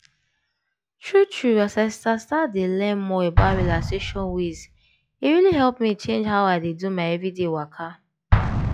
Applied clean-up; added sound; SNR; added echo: classical method log-MMSE.